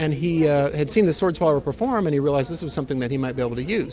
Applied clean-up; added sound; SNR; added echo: none; none; none; none.